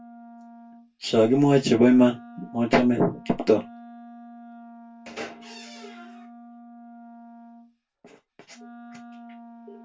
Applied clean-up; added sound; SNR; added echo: none; Wind instrument, woodwind instrument; 20 dB; reverberation time 0.2 s.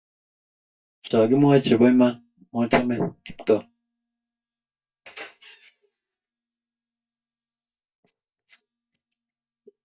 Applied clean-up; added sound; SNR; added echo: neural mask model DeepFilterNet 3.